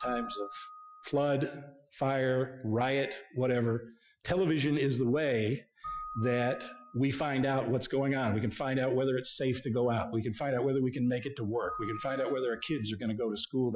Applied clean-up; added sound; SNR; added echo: classical method Wiener filter.